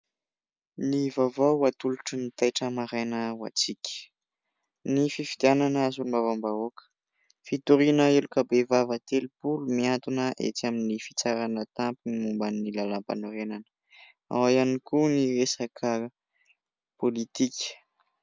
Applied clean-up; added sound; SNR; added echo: none; none; none; none.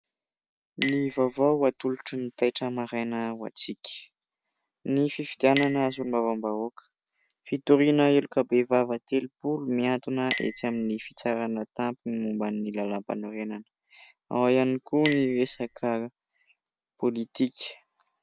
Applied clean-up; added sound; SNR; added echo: none; Chink, clink; 13 dB; none.